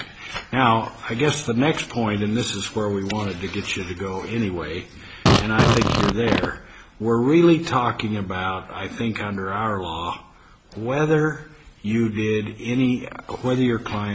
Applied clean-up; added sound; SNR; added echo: none; Fart; -4 dB; none.